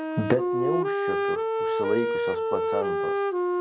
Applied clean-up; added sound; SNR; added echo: none; Wind instrument, woodwind instrument; -5 dB; none.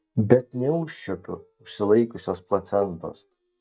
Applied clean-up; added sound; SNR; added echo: neural mask model DeepFilterNet 3.